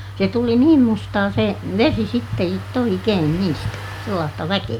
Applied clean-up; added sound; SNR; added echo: none; Engine starting; 19 dB; none.